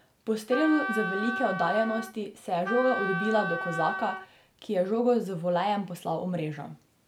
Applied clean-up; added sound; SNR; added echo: none; Wind instrument, woodwind instrument; 5 dB; none.